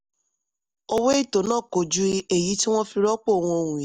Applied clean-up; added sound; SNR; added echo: none; none; none; none.